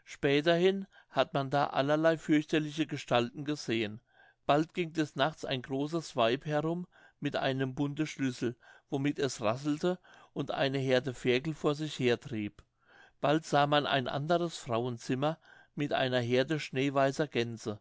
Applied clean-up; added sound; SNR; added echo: none; none; none; none.